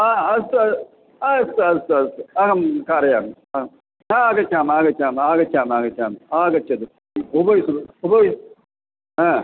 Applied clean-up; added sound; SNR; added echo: none; none; none; none.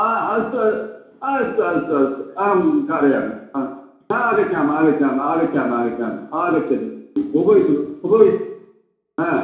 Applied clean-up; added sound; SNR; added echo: none; none; none; reverberation time 0.7 s.